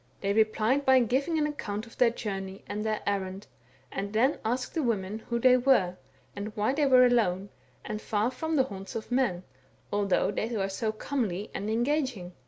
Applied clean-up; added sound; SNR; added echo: none; none; none; none.